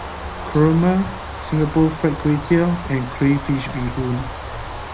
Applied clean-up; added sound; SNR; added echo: none; Bird; 10 dB; reverberation time 0.4 s.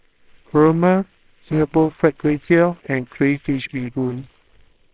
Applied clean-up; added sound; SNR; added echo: neural separator model SepFormer WHAMR!.